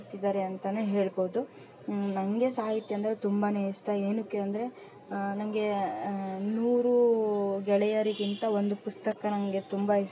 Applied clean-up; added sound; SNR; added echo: none; none; none; none.